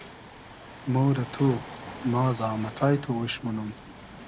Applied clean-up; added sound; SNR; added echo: none; Waves, surf + Tambourine; 12 dB; none.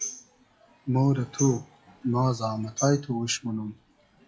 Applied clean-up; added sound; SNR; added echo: classical method log-MMSE.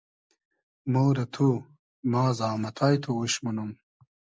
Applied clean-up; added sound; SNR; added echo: none; none; none; none.